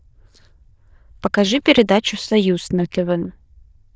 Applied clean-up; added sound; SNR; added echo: neural diffusion model UNIVERSE++.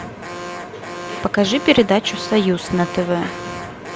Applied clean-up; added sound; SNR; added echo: none; Alarm; 12 dB; none.